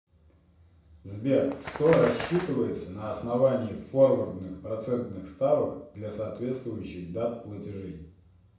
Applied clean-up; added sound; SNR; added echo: none; Bird; 10 dB; reverberation time 0.6 s.